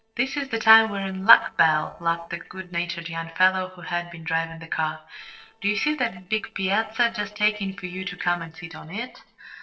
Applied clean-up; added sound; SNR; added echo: neural separator model SepFormer DNS4.